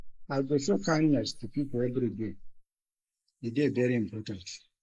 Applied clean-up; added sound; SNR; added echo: neural mask model Resemble Enhance denoiser.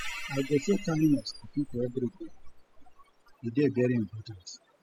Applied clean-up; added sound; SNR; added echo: classical method spectral subtraction.